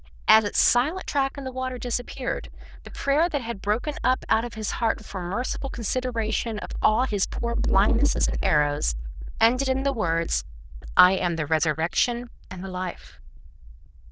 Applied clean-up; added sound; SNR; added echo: neural diffusion model UNIVERSE++.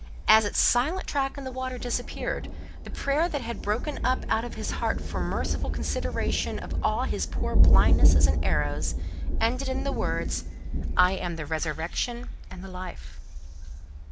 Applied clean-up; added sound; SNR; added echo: none; Thunder; -4 dB; none.